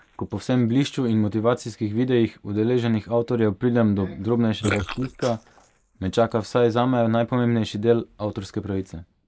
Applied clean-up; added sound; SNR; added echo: neural mask model Resemble Enhance denoiser.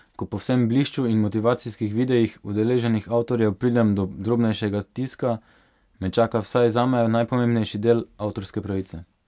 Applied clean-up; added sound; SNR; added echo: none; none; none; none.